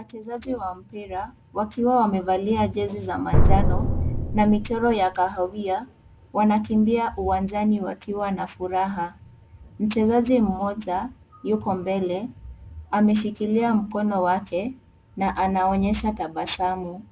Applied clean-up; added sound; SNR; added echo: none; Drum; -2 dB; none.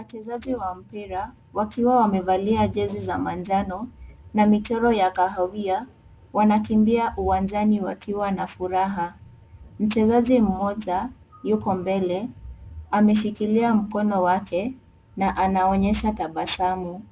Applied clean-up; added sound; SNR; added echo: none; none; none; none.